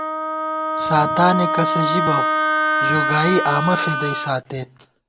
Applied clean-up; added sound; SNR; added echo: none; Wind instrument, woodwind instrument; 0 dB; none.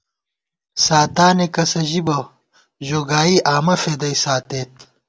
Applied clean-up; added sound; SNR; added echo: none; none; none; none.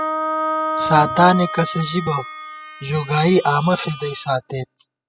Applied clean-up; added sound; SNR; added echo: classical method spectral subtraction.